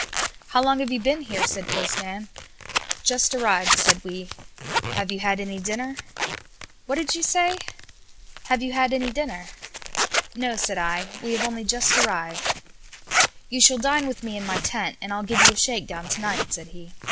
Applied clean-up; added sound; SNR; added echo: none; Zipper (clothing); 2 dB; none.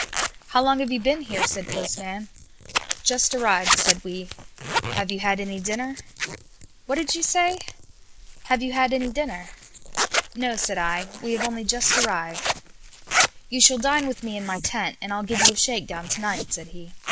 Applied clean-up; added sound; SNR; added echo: neural mask model Resemble Enhance denoiser.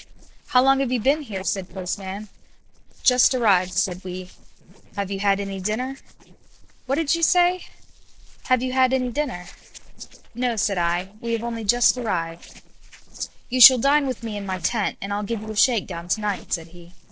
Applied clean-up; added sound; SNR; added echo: neural separator model SepFormer DNS4.